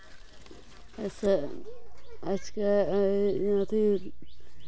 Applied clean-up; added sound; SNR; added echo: none; Mechanisms / Bicycle; 4 dB; none.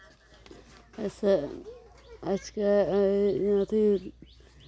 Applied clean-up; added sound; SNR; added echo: none; none; none; none.